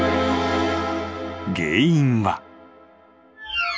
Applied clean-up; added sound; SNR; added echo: none; none; none; none.